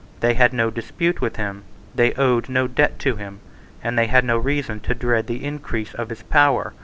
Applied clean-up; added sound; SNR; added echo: none; none; none; none.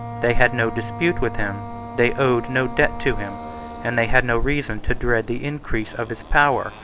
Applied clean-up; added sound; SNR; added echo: none; Motorcycle + Wind instrument, woodwind instrument; 13 dB; none.